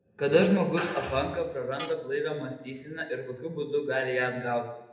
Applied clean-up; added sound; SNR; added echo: none; Tools; 14 dB; reverberation time 0.7 s.